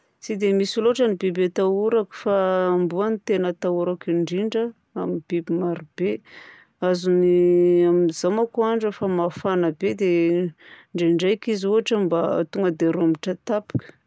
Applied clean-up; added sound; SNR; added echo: none; none; none; none.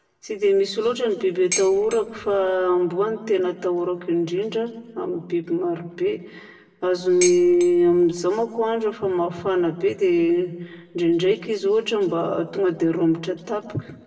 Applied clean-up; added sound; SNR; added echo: none; Dishes, pots, and pans; 9 dB; reverberation time 1.0 s.